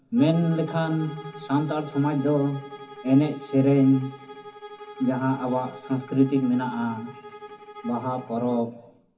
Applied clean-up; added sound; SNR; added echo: none; Bowed string instrument; 17 dB; reverberation time 0.3 s.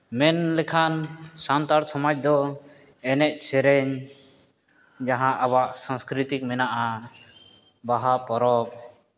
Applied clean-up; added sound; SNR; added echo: none; none; none; none.